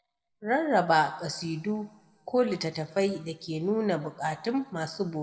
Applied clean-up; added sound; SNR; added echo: none; none; none; reverberation time 1.1 s.